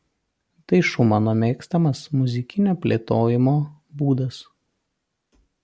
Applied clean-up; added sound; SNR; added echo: none; none; none; none.